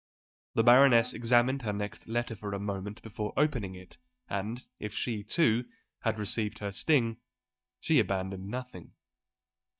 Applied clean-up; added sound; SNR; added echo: neural mask model DeepFilterNet 3.